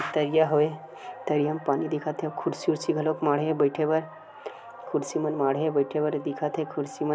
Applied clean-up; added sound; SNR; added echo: none; none; none; none.